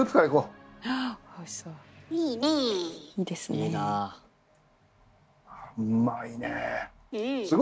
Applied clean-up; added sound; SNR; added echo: none; none; none; none.